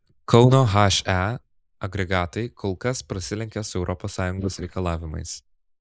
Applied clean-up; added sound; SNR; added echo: neural mask model Resemble Enhance denoiser.